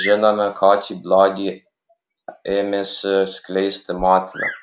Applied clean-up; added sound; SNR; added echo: none; Bird vocalization, bird call, bird song; 16 dB; none.